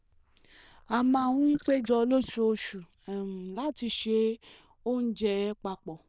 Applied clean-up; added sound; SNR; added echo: neural diffusion model UNIVERSE++.